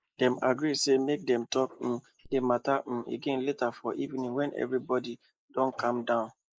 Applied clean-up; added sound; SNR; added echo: neural mask model Resemble Enhance denoiser.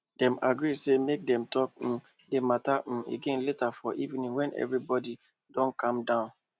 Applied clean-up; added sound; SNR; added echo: none; none; none; none.